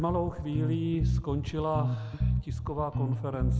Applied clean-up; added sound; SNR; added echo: none; Bass guitar; -2 dB; none.